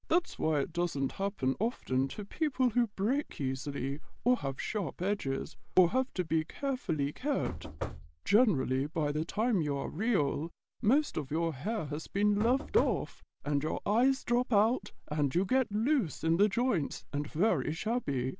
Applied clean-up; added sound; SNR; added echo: none; Knock / Wood; 9 dB; none.